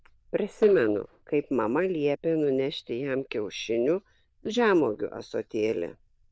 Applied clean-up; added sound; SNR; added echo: neural diffusion model UNIVERSE++.